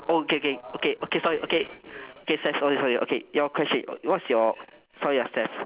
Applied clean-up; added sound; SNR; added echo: none; none; none; none.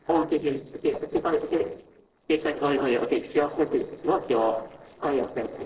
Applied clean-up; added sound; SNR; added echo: neural separator model SepFormer DNS4.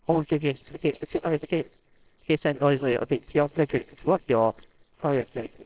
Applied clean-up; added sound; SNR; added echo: neural separator model SepFormer WHAMR!.